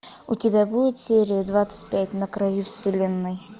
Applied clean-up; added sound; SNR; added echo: none; none; none; none.